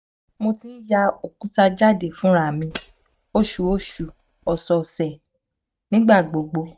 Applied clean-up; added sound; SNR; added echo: neural mask model RNNoise.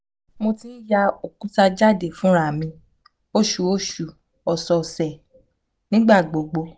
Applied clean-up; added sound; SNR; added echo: none; none; none; none.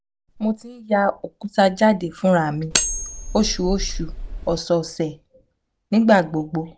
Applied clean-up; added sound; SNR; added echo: none; Cutlery, silverware; 4 dB; none.